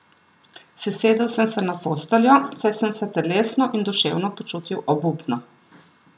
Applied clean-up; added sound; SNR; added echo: none; none; none; none.